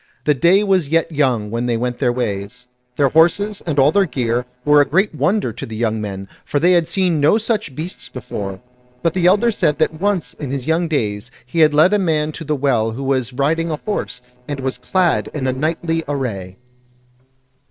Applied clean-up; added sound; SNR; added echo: neural separator model SepFormer DNS4.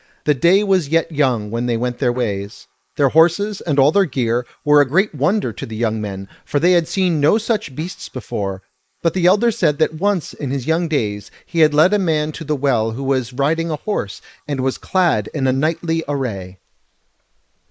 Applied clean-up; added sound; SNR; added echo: neural mask model Resemble Enhance denoiser.